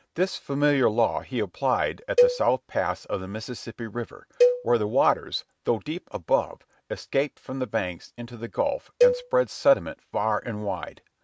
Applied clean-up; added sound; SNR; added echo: neural mask model RNNoise.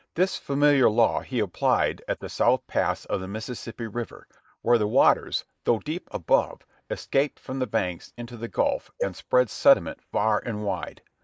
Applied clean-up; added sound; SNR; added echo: neural mask model Resemble Enhance denoiser.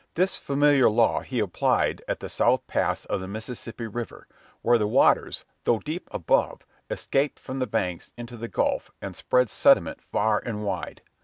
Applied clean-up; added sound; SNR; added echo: none; none; none; none.